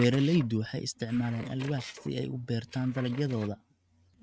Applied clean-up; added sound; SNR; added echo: neural mask model RNNoise.